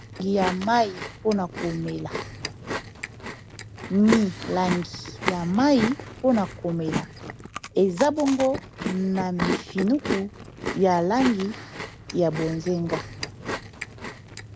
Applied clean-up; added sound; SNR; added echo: none; Chewing, mastication; 8 dB; none.